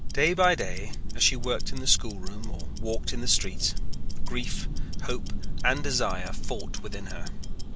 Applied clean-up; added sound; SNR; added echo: none; Tick-tock; -4 dB; none.